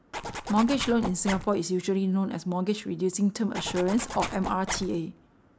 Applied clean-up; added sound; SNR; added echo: none; Zipper (clothing); 8 dB; none.